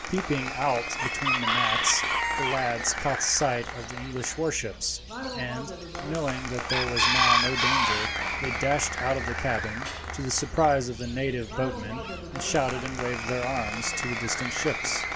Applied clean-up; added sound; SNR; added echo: none; Applause + Chicken, rooster; 0 dB; none.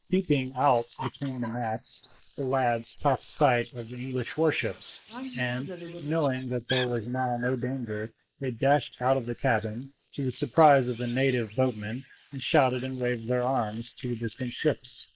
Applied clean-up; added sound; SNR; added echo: neural mask model Resemble Enhance denoiser.